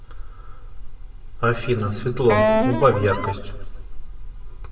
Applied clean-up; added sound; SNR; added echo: none; Wind instrument, woodwind instrument; -1 dB; reverberation time 0.9 s.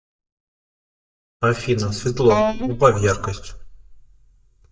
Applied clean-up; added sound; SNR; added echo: neural mask model DeepFilterNet 3.